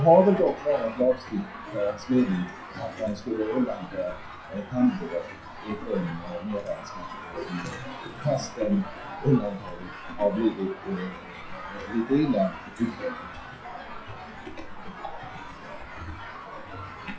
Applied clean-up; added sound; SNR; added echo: classical method WPE with log-MMSE.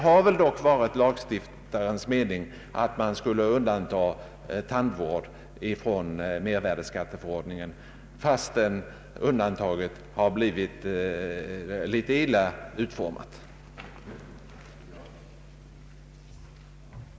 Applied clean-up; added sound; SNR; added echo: none; none; none; none.